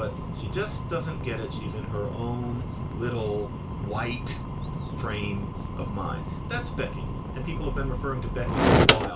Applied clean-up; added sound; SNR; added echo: none; Fire; -5 dB; reverberation time 0.2 s.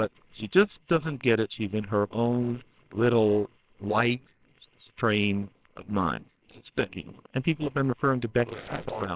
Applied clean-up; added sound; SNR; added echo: neural separator model SepFormer WHAMR!.